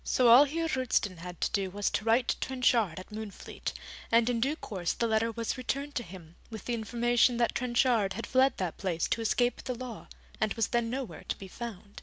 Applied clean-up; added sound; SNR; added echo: none; none; none; none.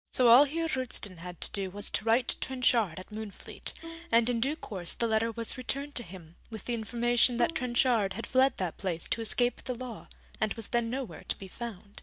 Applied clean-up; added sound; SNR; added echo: neural mask model DeepFilterNet 3.